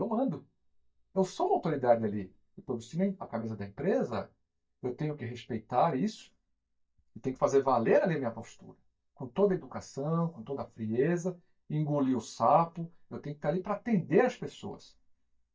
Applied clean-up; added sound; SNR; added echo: neural mask model DeepFilterNet 3.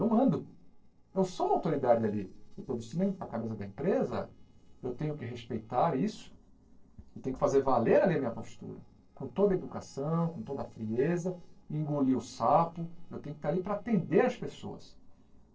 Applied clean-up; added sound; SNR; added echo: neural separator model SepFormer DNS4.